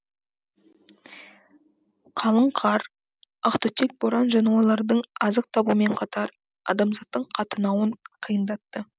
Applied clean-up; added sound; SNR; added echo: none; none; none; none.